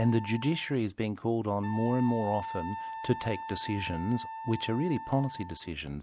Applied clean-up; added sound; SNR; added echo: none; Wind instrument, woodwind instrument; 10 dB; none.